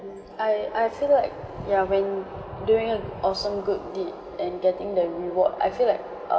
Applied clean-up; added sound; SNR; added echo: none; none; none; none.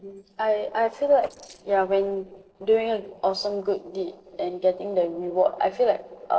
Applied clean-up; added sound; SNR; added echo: neural separator model SepFormer DNS4.